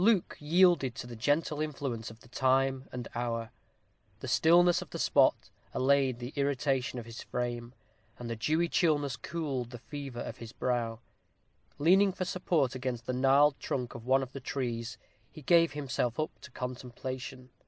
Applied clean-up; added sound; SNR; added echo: none; none; none; none.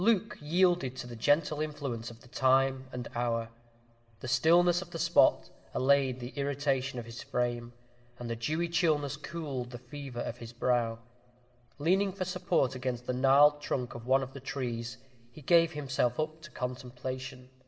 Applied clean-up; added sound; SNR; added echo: none; none; none; reverberation time 1.0 s.